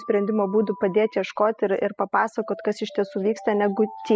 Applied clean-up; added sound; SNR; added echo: classical method spectral subtraction.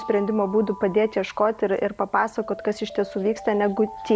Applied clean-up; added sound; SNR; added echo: none; Alarm; 17 dB; none.